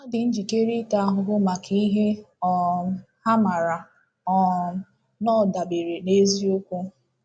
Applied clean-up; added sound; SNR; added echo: none; none; none; none.